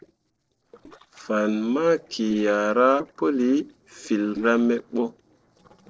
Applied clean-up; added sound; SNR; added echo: neural separator model SepFormer DNS4.